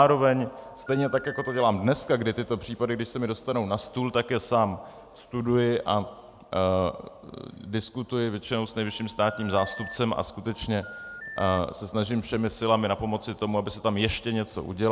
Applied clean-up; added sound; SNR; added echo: none; Telephone; 16 dB; none.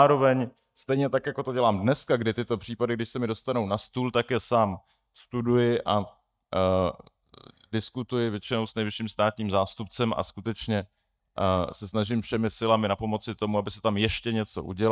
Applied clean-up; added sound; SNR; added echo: neural mask model DeepFilterNet 3.